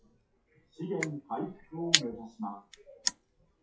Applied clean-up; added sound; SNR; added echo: classical method WPE with log-MMSE.